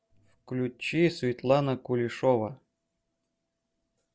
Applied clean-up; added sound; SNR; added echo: none; none; none; none.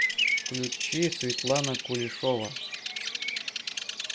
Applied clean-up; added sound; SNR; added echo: none; Bird vocalization, bird call, bird song; -1 dB; none.